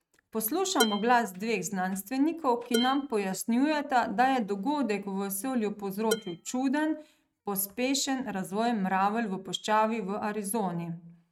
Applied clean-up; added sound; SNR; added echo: neural mask model RNNoise.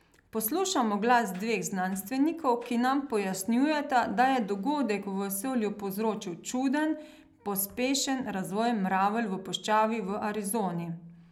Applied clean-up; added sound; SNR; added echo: none; none; none; none.